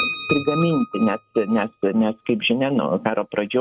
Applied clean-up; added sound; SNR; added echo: neural mask model RNNoise.